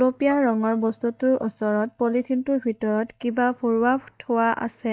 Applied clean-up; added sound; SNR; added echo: neural mask model DeepFilterNet 3.